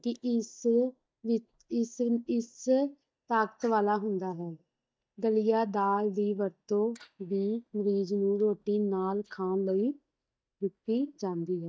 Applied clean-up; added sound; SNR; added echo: neural mask model DeepFilterNet 3.